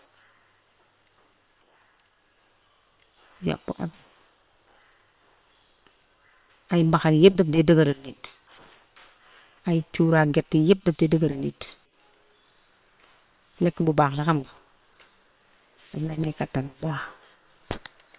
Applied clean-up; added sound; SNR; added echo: neural separator model SepFormer WHAM!.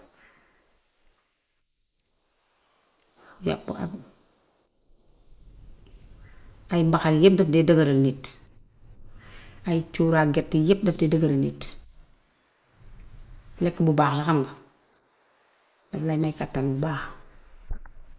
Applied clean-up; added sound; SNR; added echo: neural mask model Resemble Enhance denoiser.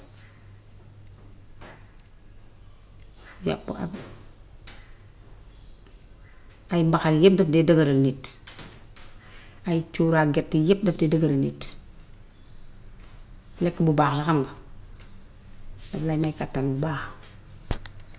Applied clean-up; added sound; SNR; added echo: none; none; none; none.